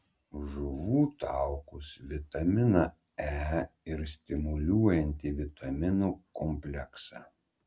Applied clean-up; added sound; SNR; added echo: none; none; none; none.